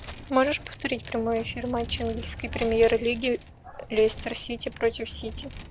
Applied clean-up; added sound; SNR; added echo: none; Vehicle; 12 dB; none.